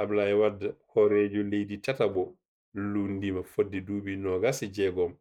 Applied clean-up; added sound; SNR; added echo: neural mask model Resemble Enhance denoiser.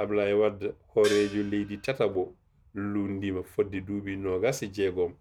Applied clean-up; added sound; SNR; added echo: none; Gong; 11 dB; none.